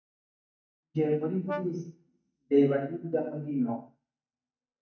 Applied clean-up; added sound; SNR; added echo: neural mask model DeepFilterNet 3.